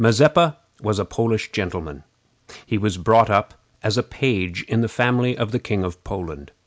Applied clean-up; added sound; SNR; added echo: none; none; none; none.